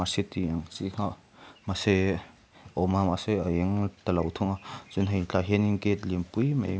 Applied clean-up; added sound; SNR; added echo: none; none; none; none.